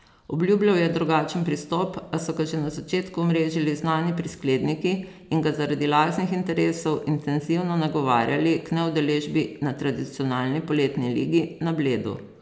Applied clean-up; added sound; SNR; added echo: none; none; none; none.